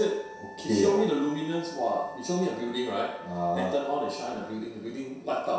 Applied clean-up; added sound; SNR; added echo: none; Wind instrument, woodwind instrument; 18 dB; reverberation time 0.7 s.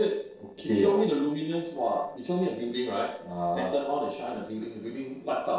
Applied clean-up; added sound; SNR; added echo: neural separator model SepFormer DNS4.